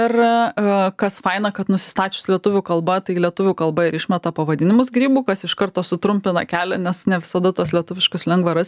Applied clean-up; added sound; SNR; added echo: none; none; none; none.